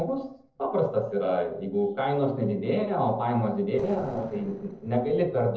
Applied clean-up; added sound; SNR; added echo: neural separator model SepFormer DNS4.